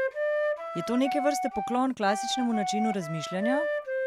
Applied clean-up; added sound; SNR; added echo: none; Wind instrument, woodwind instrument; 1 dB; none.